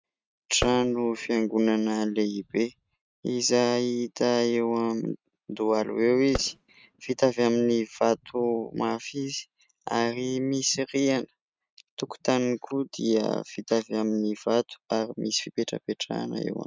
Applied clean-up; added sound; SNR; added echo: neural mask model RNNoise.